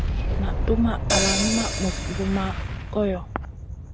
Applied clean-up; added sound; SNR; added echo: none; Hi-hat + Boom; -2 dB; none.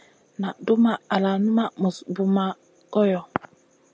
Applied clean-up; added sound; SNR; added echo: none; none; none; none.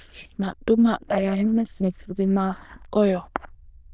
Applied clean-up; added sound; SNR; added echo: neural diffusion model UNIVERSE++.